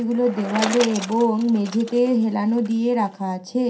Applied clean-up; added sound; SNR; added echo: none; Bicycle; 13 dB; reverberation time 0.3 s.